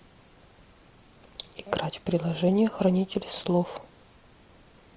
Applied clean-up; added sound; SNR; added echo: none; none; none; none.